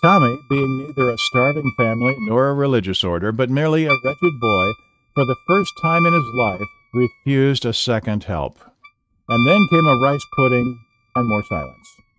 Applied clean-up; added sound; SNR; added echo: neural mask model RNNoise.